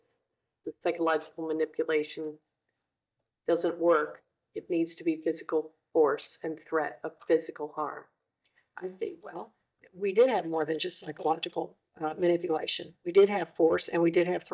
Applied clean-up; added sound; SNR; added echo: neural mask model DeepFilterNet 3.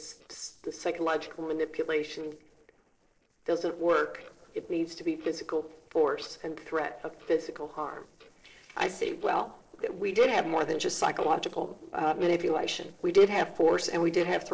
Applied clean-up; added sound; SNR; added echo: neural separator model SepFormer DNS4.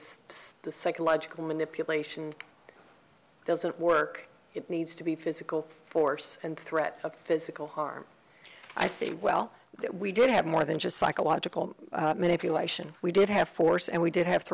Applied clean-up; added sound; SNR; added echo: none; none; none; none.